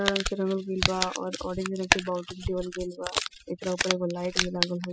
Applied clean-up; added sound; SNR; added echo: classical method spectral subtraction.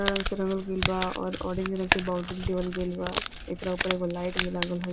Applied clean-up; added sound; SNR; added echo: none; Crumpling, crinkling; 1 dB; none.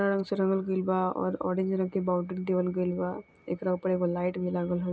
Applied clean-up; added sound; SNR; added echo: none; none; none; none.